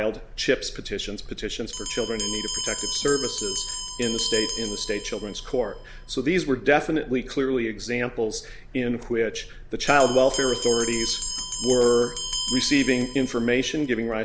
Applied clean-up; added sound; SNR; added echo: none; Bell; 8 dB; none.